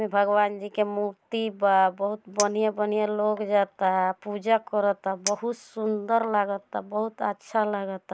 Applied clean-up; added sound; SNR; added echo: none; Chink, clink; 17 dB; none.